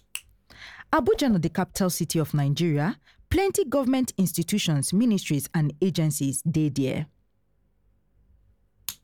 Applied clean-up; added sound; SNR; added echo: none; Whoosh, swoosh, swish; 20 dB; none.